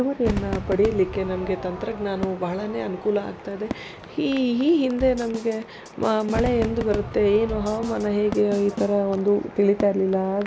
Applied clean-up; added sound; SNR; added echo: none; Crowd / Fireworks + Drum / Drum kit; 11 dB; none.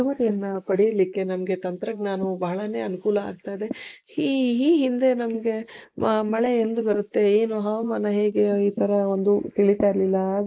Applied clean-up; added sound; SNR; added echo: neural mask model Resemble Enhance denoiser.